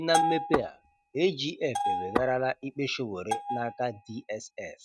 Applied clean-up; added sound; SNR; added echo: neural mask model RNNoise.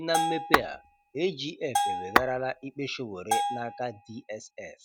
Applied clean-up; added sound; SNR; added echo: none; Bell + Tap / Glass; -3 dB; none.